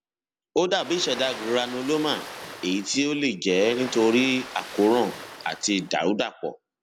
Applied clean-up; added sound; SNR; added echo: none; Ocean; 14 dB; none.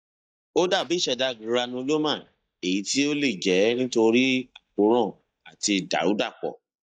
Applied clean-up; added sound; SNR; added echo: neural mask model DeepFilterNet 3.